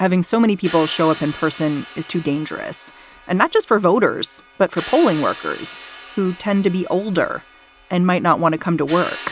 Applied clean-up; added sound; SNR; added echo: none; Crash cymbal; 17 dB; none.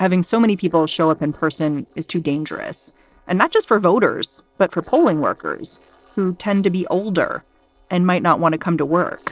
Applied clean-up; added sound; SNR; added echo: neural separator model SepFormer DNS4.